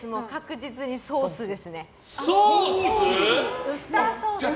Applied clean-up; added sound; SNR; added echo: none; none; none; none.